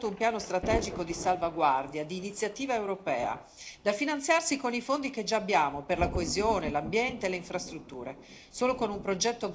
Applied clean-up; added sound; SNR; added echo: none; Thunder; 12 dB; reverberation time 0.4 s.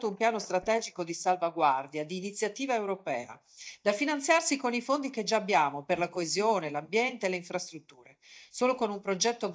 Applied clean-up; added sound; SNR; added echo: neural mask model DeepFilterNet 3.